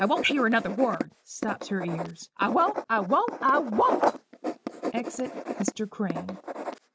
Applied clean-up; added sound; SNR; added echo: none; Writing; 5 dB; none.